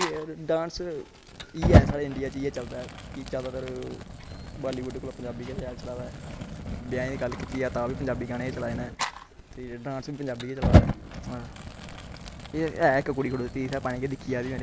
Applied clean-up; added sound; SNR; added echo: none; Fire; -2 dB; none.